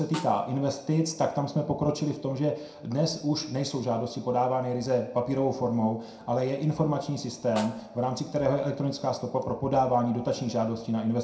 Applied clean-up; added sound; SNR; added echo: none; Snare drum; 19 dB; reverberation time 0.5 s.